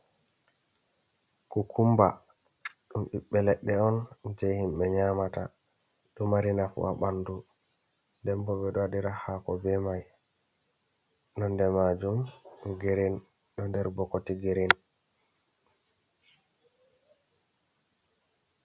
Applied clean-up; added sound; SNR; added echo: none; none; none; none.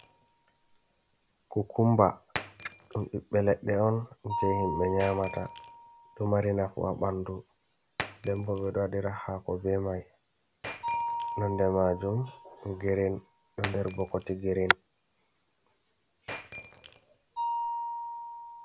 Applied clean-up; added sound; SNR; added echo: none; Shatter + Mallet percussion; 9 dB; none.